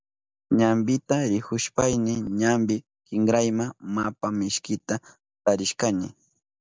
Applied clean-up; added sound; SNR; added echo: none; none; none; none.